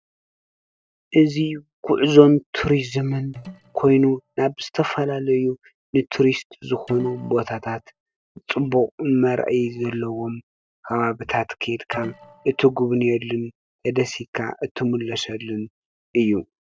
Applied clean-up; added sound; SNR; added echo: neural separator model SepFormer DNS4.